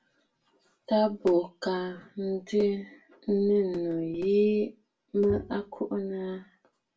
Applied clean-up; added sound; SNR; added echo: none; Bowed string instrument; 12 dB; reverberation time 0.2 s.